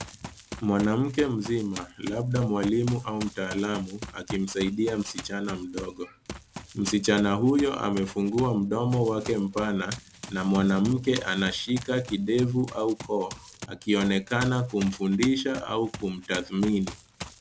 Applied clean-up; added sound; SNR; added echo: none; Run; 14 dB; none.